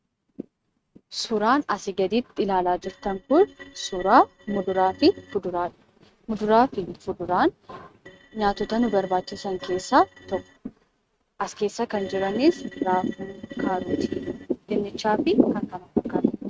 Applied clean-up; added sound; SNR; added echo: neural mask model RNNoise.